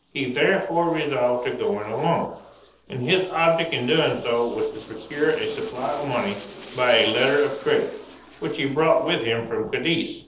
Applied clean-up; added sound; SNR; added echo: neural separator model SepFormer DNS4.